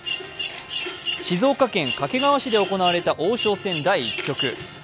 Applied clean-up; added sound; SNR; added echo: none; Mechanisms; 5 dB; none.